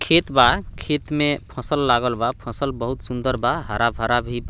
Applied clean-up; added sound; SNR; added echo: none; none; none; none.